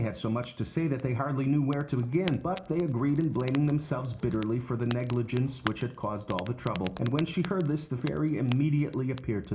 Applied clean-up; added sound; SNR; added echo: none; Fire; 18 dB; reverberation time 0.4 s.